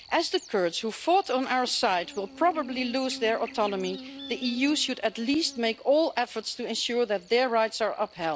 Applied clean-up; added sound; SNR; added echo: none; Buzz; 18 dB; none.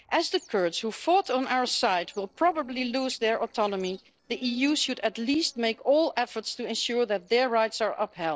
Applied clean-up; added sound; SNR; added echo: neural separator model SepFormer DNS4.